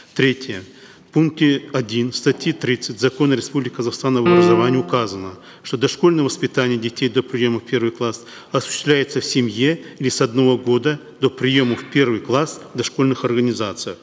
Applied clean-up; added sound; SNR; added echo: none; Piano; -1 dB; none.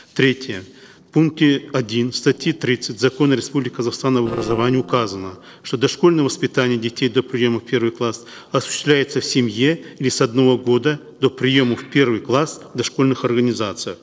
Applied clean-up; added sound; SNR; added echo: neural separator model SepFormer DNS4.